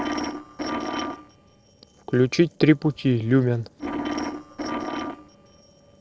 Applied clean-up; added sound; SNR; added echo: neural separator model SepFormer DNS4.